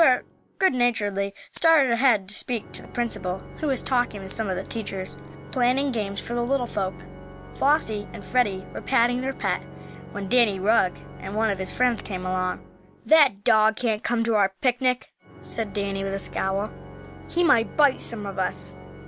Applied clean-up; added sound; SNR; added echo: none; Organ; 16 dB; none.